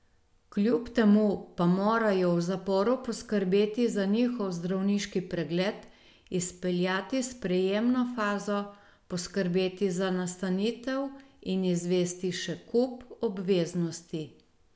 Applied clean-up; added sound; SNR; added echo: none; none; none; none.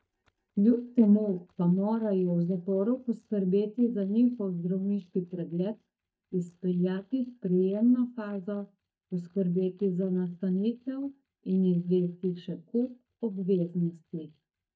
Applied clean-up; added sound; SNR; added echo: neural mask model DeepFilterNet 3.